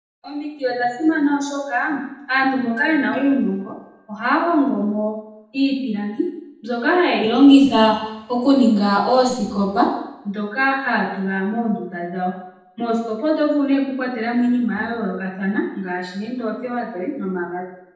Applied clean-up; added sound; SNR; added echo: neural separator model SepFormer DNS4.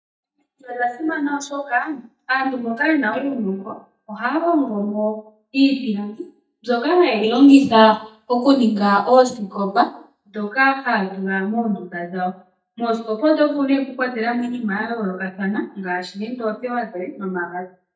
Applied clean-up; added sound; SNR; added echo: neural mask model DeepFilterNet 3.